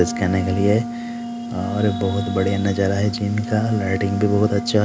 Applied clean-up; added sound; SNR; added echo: none; Wind instrument, woodwind instrument; 7 dB; none.